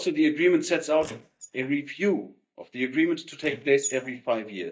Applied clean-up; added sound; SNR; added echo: neural mask model DeepFilterNet 3.